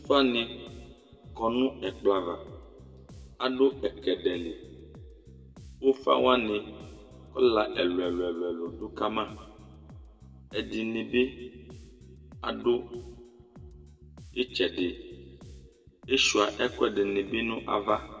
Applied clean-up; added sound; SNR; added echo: none; Bass guitar; 19 dB; reverberation time 1.5 s.